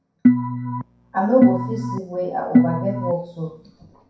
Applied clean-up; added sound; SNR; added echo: none; Organ; -4 dB; reverberation time 0.6 s.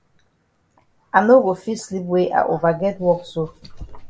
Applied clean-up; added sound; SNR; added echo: none; none; none; none.